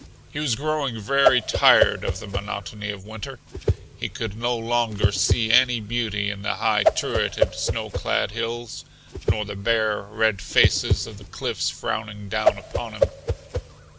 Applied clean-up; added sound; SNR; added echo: none; Whoosh, swoosh, swish; 2 dB; none.